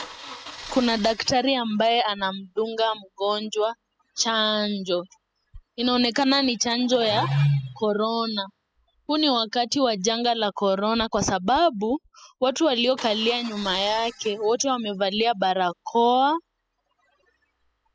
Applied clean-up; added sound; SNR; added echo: classical method spectral subtraction.